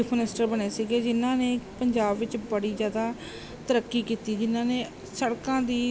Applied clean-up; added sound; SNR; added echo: none; none; none; none.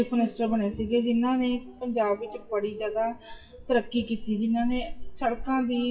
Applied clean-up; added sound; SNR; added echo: classical method WPE with log-MMSE.